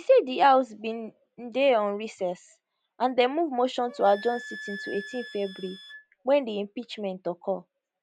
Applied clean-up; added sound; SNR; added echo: none; Wind instrument, woodwind instrument; 17 dB; none.